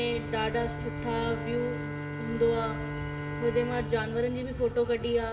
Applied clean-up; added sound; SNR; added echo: none; Bowed string instrument; 6 dB; reverberation time 0.9 s.